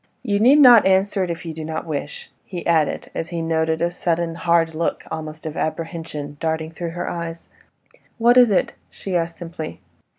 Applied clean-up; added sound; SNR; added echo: none; none; none; none.